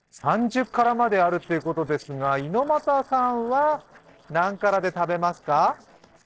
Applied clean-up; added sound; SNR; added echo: neural separator model SepFormer DNS4.